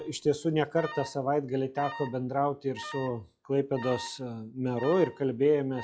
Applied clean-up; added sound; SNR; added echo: classical method log-MMSE.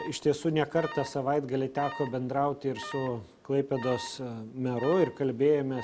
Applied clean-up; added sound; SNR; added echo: none; Alarm; 15 dB; none.